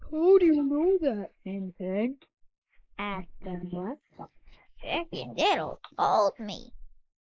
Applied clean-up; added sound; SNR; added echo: neural mask model Resemble Enhance denoiser.